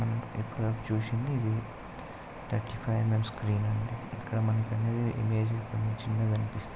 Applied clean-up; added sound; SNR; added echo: none; none; none; none.